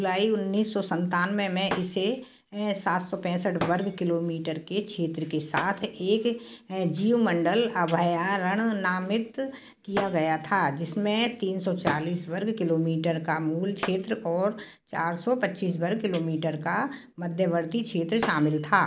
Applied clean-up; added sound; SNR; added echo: none; Shatter; 15 dB; none.